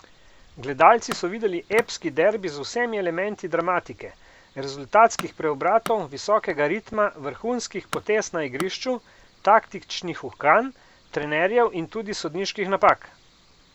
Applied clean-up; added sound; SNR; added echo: none; Tools; 17 dB; none.